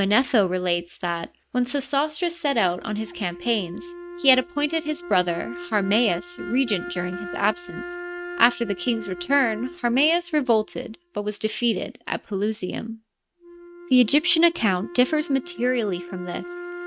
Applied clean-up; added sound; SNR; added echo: neural mask model RNNoise.